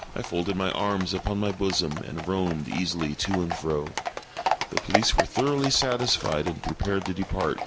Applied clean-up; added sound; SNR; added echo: none; Livestock, farm animals, working animals; 5 dB; none.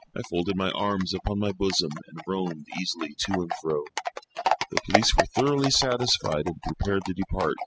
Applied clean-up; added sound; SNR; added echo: classical method spectral subtraction.